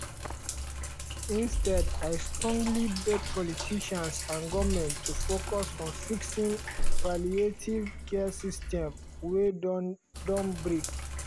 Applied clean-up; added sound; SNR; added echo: none; Sink (filling or washing); 0 dB; none.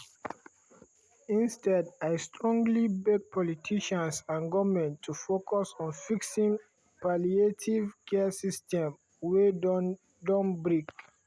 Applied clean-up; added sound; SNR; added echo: none; none; none; none.